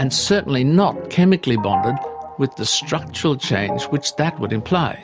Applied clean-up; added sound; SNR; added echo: none; Organ; 10 dB; none.